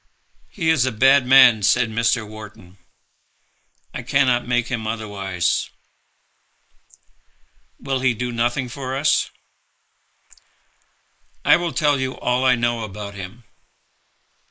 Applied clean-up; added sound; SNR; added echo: neural mask model Resemble Enhance denoiser.